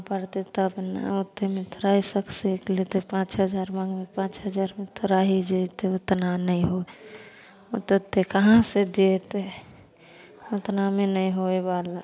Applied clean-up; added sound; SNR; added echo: none; none; none; none.